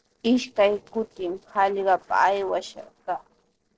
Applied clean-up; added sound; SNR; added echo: neural separator model SepFormer DNS4.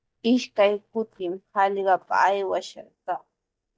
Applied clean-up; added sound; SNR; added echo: neural mask model DeepFilterNet 3.